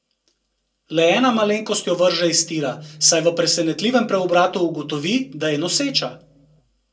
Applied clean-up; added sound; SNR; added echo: none; none; none; reverberation time 0.2 s.